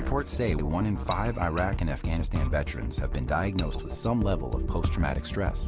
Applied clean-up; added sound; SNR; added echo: none; none; none; none.